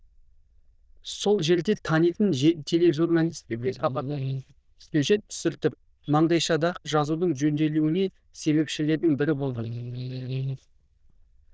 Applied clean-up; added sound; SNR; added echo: neural diffusion model UNIVERSE++.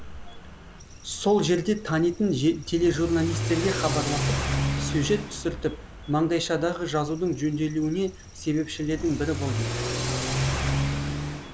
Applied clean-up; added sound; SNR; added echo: none; Accelerating, revving, vroom / Car; 4 dB; none.